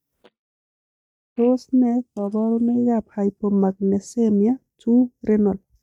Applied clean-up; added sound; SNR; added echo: neural mask model DeepFilterNet 3.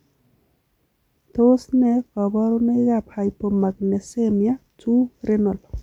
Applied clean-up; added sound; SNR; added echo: none; none; none; none.